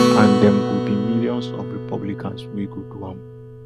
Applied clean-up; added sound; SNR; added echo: none; Acoustic guitar; 0 dB; none.